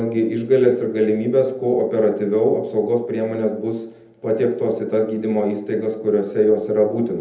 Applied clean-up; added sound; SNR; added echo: none; none; none; reverberation time 0.7 s.